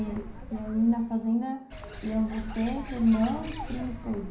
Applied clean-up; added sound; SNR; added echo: none; Bird; 10 dB; reverberation time 0.6 s.